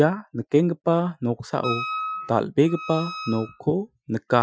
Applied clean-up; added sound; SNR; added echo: classical method Wiener filter.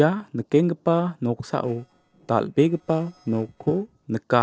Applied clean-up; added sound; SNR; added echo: neural separator model SepFormer DNS4.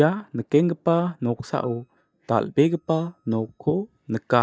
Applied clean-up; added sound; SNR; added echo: neural mask model DeepFilterNet 3.